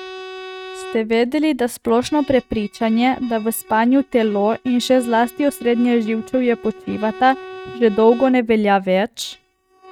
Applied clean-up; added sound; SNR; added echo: neural mask model RNNoise.